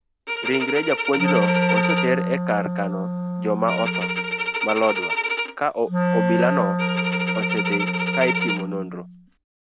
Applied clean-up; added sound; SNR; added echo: none; Wind instrument, woodwind instrument + Bowed string instrument; -2 dB; none.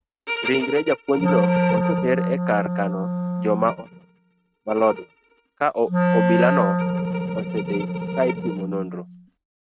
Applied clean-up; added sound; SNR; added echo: neural mask model RNNoise.